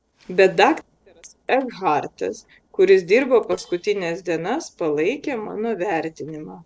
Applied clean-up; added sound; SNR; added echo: neural separator model SepFormer DNS4.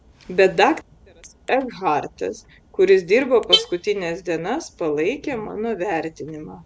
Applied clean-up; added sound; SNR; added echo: none; Alarm / Car; 10 dB; none.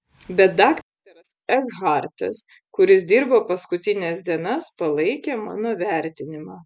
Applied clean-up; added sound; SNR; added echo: none; none; none; none.